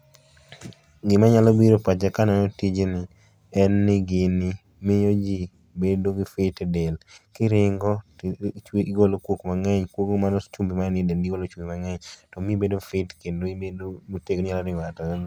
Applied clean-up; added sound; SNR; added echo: none; none; none; none.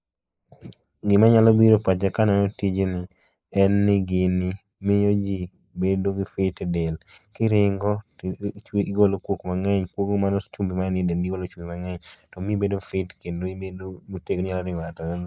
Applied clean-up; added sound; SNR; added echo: neural mask model Resemble Enhance denoiser.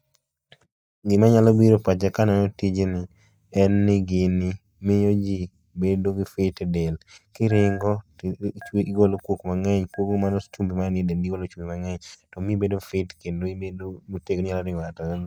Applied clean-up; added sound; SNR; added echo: neural mask model DeepFilterNet 3.